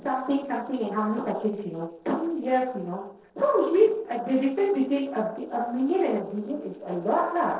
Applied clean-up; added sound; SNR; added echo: neural separator model SepFormer DNS4.